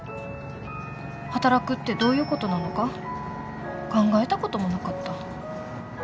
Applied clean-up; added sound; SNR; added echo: none; Tools; 16 dB; none.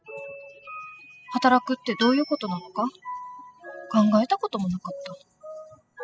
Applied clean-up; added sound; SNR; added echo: classical method spectral subtraction.